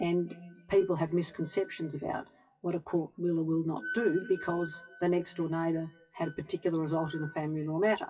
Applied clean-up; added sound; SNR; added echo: classical method WPE with log-MMSE.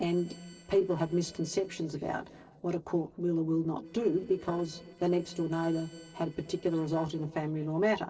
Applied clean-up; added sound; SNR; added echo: neural separator model SepFormer DNS4.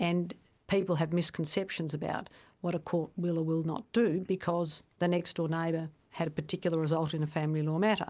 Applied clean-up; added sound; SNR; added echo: none; none; none; none.